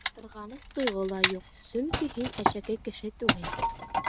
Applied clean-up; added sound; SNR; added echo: none; Wood; -2 dB; none.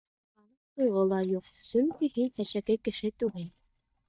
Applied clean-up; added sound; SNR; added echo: neural mask model DeepFilterNet 3.